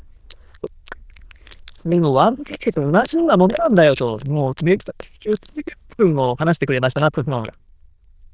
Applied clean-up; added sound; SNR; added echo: neural diffusion model UNIVERSE++.